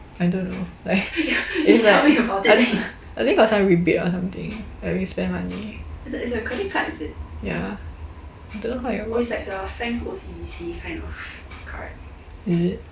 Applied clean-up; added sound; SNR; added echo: none; none; none; none.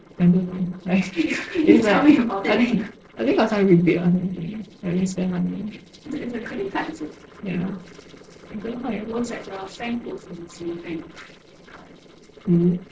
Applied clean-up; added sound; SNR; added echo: neural separator model SepFormer DNS4.